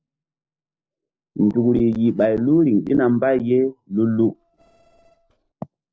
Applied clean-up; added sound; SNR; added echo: neural separator model SepFormer DNS4.